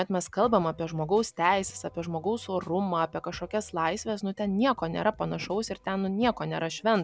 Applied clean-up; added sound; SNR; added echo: none; none; none; none.